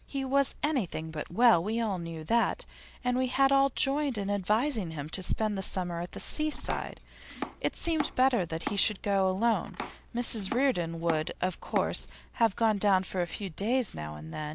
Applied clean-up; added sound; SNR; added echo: none; Domestic sounds, home sounds; 12 dB; none.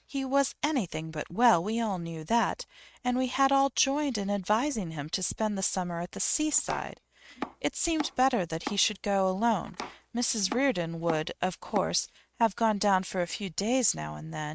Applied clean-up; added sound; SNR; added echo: neural mask model RNNoise.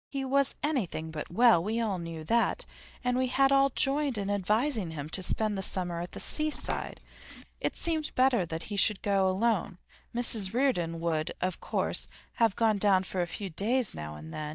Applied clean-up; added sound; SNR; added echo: neural mask model DeepFilterNet 3.